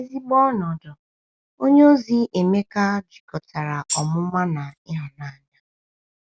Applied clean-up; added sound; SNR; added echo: none; Tambourine; 3 dB; none.